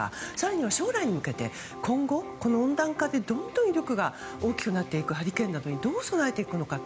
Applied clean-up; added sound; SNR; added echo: none; none; none; none.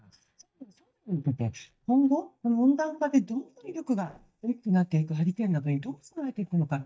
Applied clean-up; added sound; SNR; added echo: neural mask model DeepFilterNet 3.